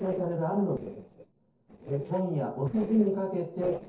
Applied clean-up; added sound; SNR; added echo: neural separator model SepFormer DNS4.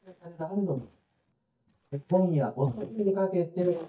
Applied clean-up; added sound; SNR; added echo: neural mask model DeepFilterNet 3.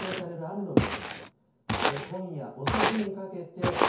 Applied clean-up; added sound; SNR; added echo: none; Walk, footsteps; -5 dB; reverberation time 0.6 s.